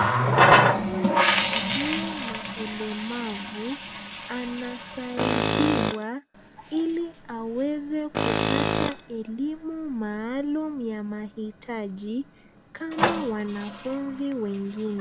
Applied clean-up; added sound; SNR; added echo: none; Tools + Water tap, faucet; -4 dB; none.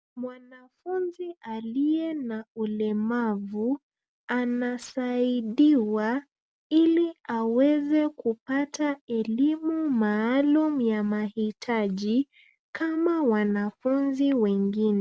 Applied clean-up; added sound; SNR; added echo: none; none; none; none.